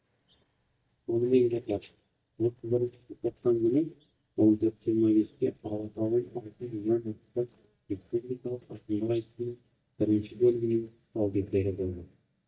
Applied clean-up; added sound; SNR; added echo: neural mask model DeepFilterNet 3.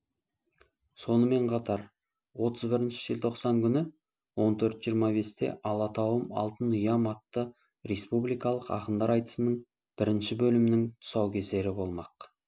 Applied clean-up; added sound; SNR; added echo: none; none; none; none.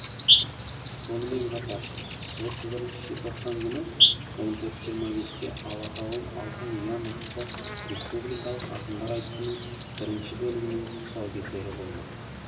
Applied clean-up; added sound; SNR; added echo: none; Insect; -4 dB; reverberation time 2.4 s.